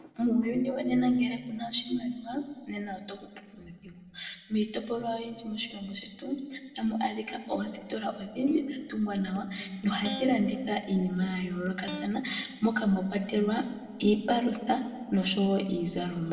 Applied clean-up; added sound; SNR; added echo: none; Electric guitar; 13 dB; reverberation time 1.5 s.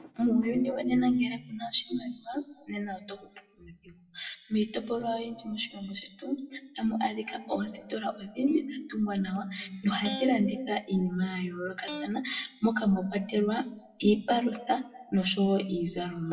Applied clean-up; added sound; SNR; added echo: classical method WPE with log-MMSE.